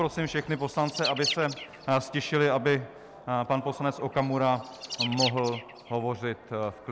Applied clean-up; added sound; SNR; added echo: none; Bird; 10 dB; none.